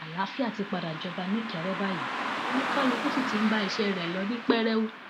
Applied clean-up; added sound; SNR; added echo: none; Car passing by; 4 dB; none.